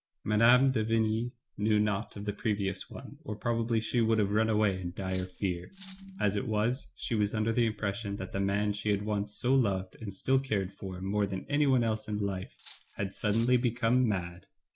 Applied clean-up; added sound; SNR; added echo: none; Cutlery, silverware; 15 dB; none.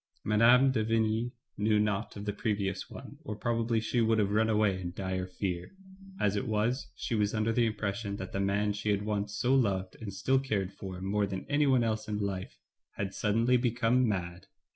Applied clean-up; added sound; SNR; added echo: none; none; none; none.